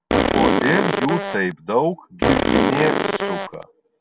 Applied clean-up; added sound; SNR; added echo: none; Fart; -4 dB; none.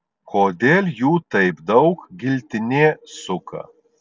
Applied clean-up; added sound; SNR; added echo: none; none; none; none.